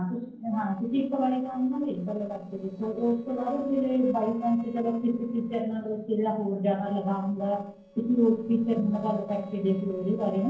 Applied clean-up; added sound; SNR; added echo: neural separator model SepFormer DNS4.